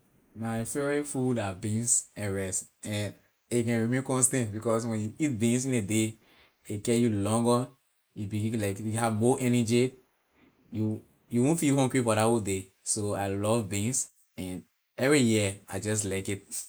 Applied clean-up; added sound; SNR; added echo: neural mask model Resemble Enhance denoiser.